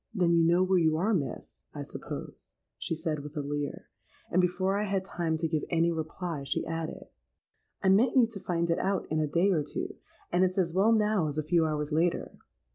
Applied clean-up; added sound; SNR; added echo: none; none; none; none.